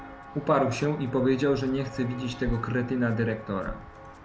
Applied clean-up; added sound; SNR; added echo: none; Walk, footsteps; 13 dB; none.